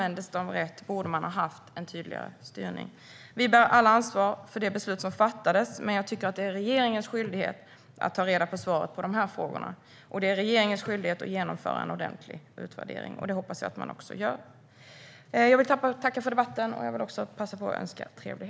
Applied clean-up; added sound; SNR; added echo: none; none; none; none.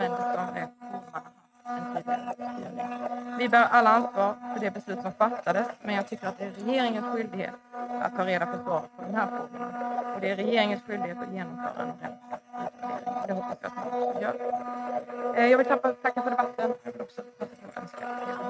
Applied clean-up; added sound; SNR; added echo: neural mask model RNNoise.